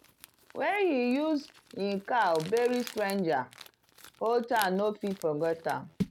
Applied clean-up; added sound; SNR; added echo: none; Crumpling, crinkling; 15 dB; none.